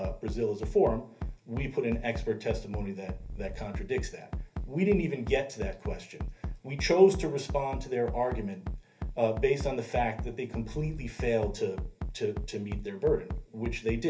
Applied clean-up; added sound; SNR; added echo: none; Bass drum; 7 dB; reverberation time 0.3 s.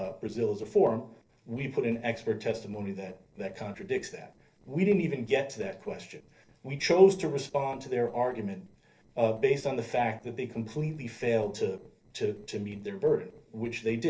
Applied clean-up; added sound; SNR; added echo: neural separator model SepFormer DNS4.